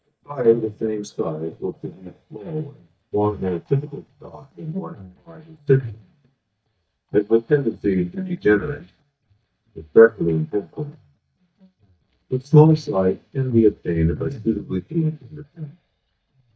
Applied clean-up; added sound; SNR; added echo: neural mask model DeepFilterNet 3.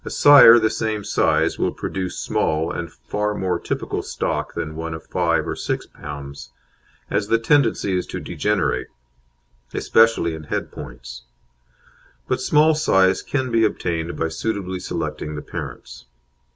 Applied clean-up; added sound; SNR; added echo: none; none; none; none.